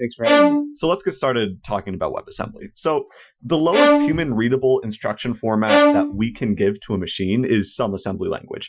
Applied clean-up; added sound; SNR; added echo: classical method Wiener filter.